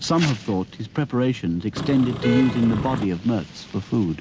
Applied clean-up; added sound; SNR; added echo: none; Vehicle horn, car horn, honking; 5 dB; none.